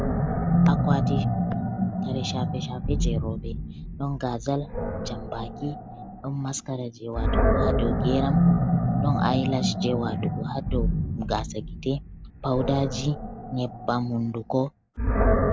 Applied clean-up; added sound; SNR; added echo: none; Animal; -4 dB; none.